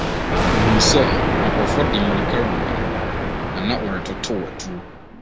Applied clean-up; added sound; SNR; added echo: none; Thunder; -4 dB; none.